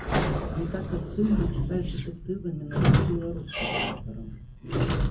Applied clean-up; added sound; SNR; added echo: none; Squeak / Sliding door; -5 dB; reverberation time 0.3 s.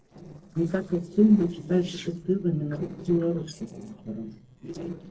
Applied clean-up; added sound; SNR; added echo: neural separator model SepFormer DNS4.